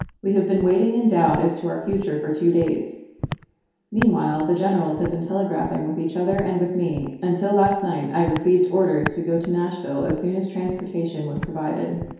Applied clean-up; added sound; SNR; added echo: none; Walk, footsteps; 13 dB; reverberation time 1.0 s.